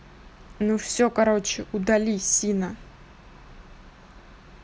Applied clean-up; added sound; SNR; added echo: none; none; none; none.